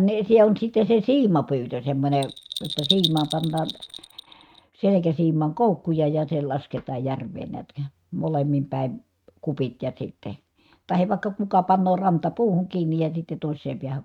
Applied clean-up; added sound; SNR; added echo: neural mask model RNNoise.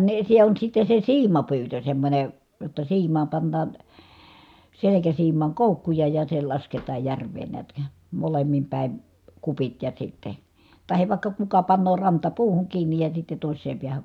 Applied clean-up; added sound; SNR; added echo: none; none; none; none.